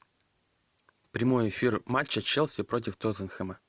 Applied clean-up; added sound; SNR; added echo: none; none; none; none.